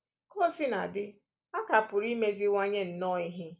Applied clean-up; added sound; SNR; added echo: none; none; none; none.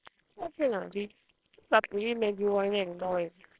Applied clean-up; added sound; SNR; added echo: neural separator model SepFormer WHAMR!.